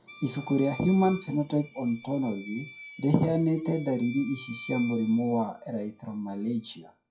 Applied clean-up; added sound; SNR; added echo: classical method WPE with log-MMSE.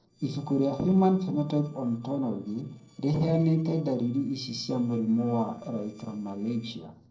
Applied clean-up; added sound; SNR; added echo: neural separator model SepFormer DNS4.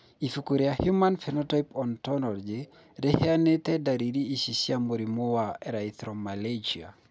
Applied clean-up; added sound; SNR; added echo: none; none; none; none.